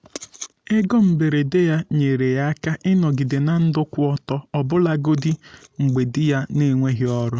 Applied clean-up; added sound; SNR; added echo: none; none; none; none.